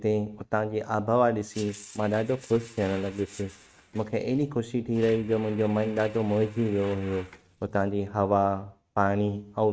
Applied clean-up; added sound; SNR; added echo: neural mask model RNNoise.